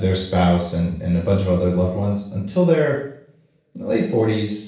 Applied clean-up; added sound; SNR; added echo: none; none; none; reverberation time 0.7 s.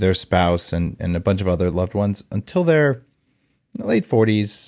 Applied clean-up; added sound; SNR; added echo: none; none; none; none.